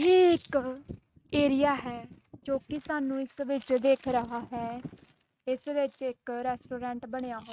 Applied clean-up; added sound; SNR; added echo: neural mask model RNNoise.